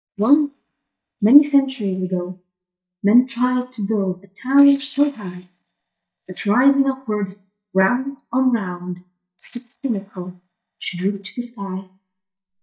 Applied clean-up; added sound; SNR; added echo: neural mask model DeepFilterNet 3.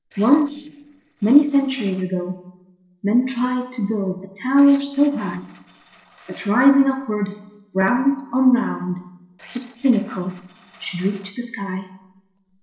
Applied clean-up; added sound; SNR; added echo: neural separator model SepFormer DNS4.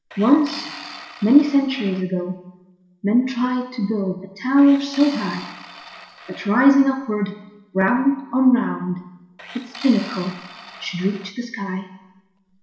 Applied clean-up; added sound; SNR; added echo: none; Tools; 19 dB; reverberation time 1.0 s.